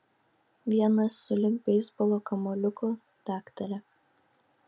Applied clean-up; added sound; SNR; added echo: none; none; none; none.